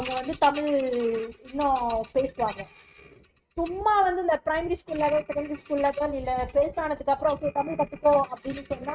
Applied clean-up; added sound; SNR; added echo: neural mask model RNNoise.